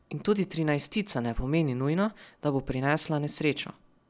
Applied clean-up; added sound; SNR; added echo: none; none; none; none.